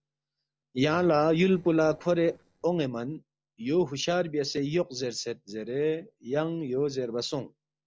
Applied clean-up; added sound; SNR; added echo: neural separator model SepFormer DNS4.